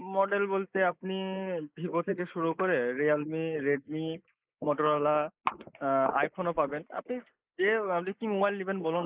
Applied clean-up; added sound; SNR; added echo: neural mask model Resemble Enhance denoiser.